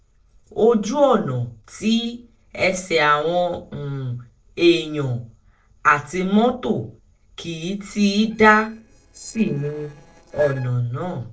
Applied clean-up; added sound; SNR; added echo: neural separator model SepFormer DNS4.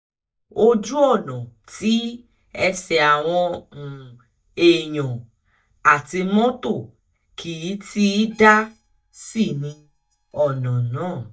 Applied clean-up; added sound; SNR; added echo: neural mask model DeepFilterNet 3.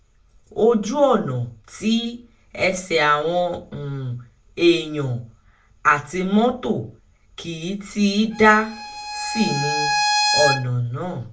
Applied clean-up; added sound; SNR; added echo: none; Bowed string instrument; 2 dB; reverberation time 0.2 s.